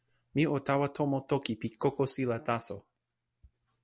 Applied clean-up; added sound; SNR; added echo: none; none; none; none.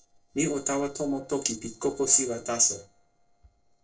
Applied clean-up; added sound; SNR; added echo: neural separator model SepFormer DNS4.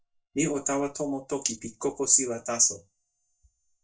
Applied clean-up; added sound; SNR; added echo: neural mask model DeepFilterNet 3.